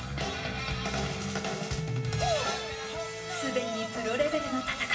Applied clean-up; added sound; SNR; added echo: none; Bowed string instrument; 12 dB; reverberation time 0.4 s.